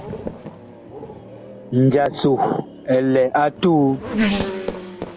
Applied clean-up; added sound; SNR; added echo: none; Race car, auto racing / Accelerating, revving, vroom; 8 dB; none.